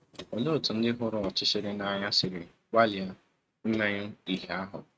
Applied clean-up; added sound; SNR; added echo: neural mask model RNNoise.